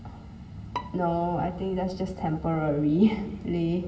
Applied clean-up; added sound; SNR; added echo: none; Bowed string instrument; 16 dB; reverberation time 2.4 s.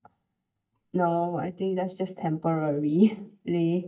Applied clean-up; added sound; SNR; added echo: neural mask model DeepFilterNet 3.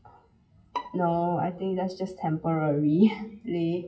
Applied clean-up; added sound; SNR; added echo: classical method WPE with log-MMSE.